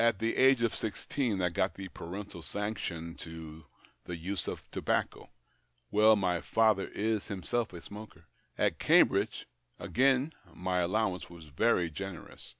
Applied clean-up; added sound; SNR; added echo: none; none; none; none.